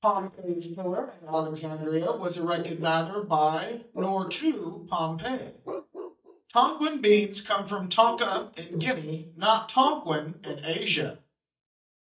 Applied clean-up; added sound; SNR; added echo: neural mask model DeepFilterNet 3.